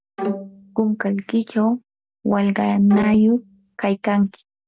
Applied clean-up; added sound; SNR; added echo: none; Bowed string instrument; 9 dB; none.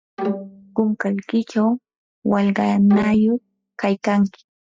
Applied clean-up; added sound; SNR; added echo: classical method spectral subtraction.